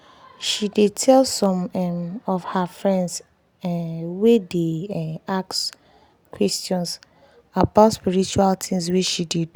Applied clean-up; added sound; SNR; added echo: none; none; none; none.